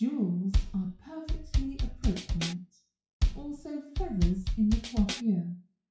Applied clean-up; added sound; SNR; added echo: classical method WPE with log-MMSE.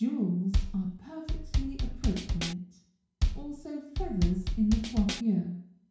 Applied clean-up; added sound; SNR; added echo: none; Bass drum / Snare drum / Drum kit; -1 dB; reverberation time 0.6 s.